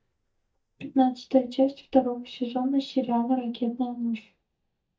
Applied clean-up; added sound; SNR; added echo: neural mask model DeepFilterNet 3.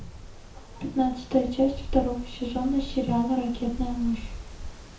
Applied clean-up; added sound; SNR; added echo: none; Wind; 9 dB; reverberation time 0.6 s.